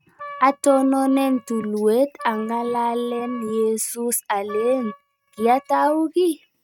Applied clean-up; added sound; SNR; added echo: neural mask model RNNoise.